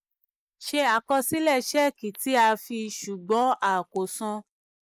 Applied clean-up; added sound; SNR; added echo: neural mask model Resemble Enhance denoiser.